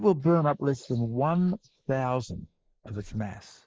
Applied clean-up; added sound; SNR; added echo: neural mask model Resemble Enhance denoiser.